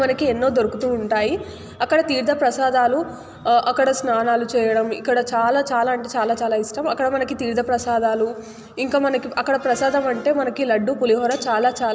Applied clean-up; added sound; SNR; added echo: none; none; none; none.